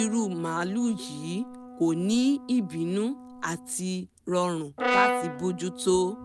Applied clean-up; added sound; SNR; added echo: none; Brass instrument; 6 dB; none.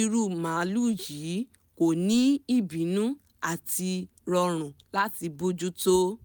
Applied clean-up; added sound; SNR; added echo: none; none; none; none.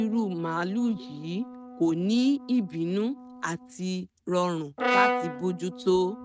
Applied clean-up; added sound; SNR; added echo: neural mask model RNNoise.